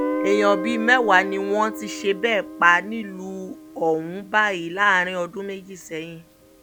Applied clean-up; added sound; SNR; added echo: none; Guitar; 9 dB; none.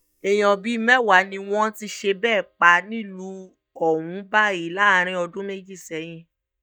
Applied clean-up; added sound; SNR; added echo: neural mask model DeepFilterNet 3.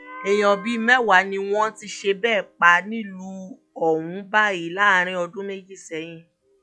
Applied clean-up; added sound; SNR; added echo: classical method log-MMSE.